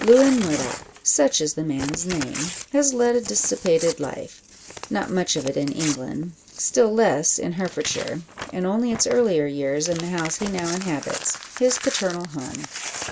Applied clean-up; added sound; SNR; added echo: none; Crumpling, crinkling / Tearing; 12 dB; none.